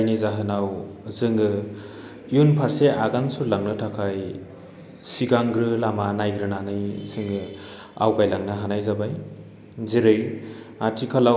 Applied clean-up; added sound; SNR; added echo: none; none; none; none.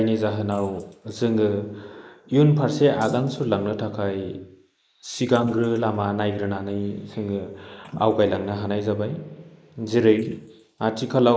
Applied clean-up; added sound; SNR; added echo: neural mask model Resemble Enhance denoiser.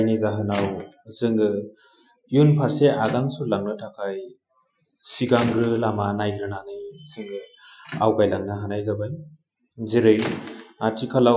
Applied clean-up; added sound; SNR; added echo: classical method Wiener filter.